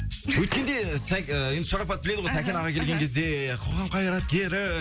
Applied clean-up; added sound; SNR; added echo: none; Gunshot, gunfire; 18 dB; none.